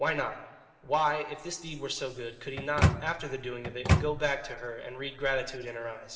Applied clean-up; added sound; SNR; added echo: none; Microwave oven; -5 dB; reverberation time 3.0 s.